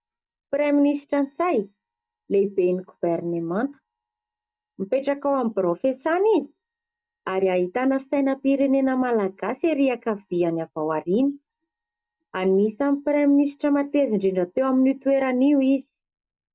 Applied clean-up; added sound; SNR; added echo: neural mask model DeepFilterNet 3.